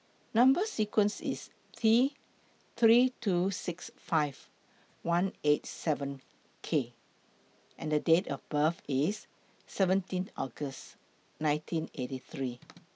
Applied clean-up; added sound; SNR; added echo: none; none; none; none.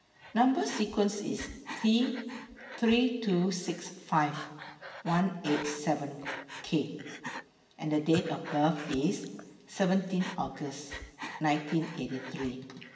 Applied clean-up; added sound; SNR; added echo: none; Breathing; 14 dB; reverberation time 1.1 s.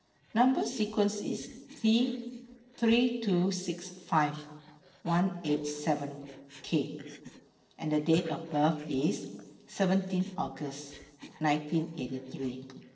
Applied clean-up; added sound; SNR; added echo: neural separator model SepFormer DNS4.